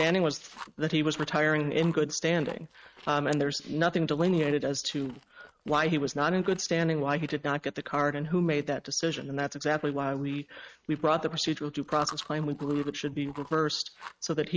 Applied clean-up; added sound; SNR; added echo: neural mask model RNNoise.